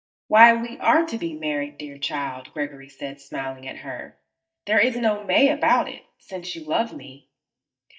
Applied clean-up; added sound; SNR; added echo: neural mask model DeepFilterNet 3.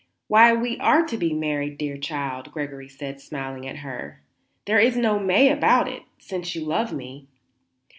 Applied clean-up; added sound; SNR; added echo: none; none; none; none.